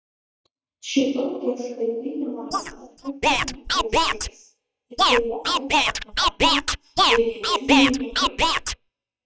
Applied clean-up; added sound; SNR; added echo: neural mask model DeepFilterNet 3.